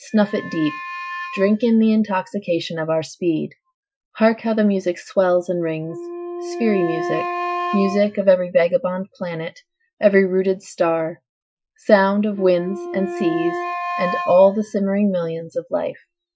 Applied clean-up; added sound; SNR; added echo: classical method Wiener filter.